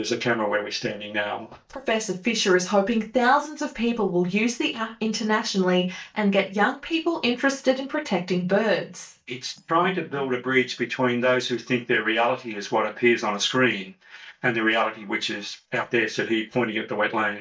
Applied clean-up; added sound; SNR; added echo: neural mask model DeepFilterNet 3.